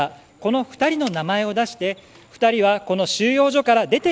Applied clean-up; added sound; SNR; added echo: none; none; none; none.